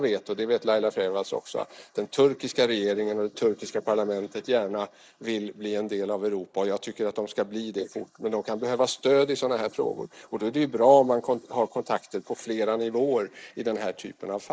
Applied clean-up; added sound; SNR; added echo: neural mask model Resemble Enhance denoiser.